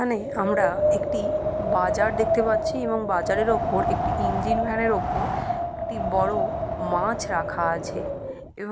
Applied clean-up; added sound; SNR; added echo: none; Wind; -1 dB; none.